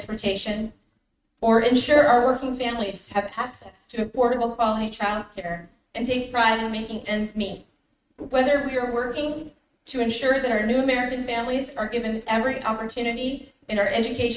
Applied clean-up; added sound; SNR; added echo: neural mask model RNNoise.